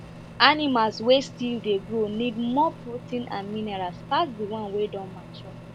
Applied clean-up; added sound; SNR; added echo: none; Microwave oven; 15 dB; none.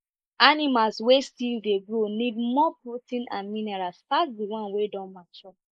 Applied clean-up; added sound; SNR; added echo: neural mask model Resemble Enhance denoiser.